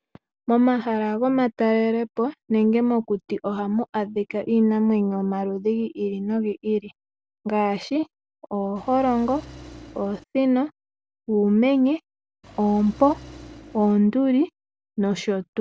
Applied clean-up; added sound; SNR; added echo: none; Engine; 19 dB; none.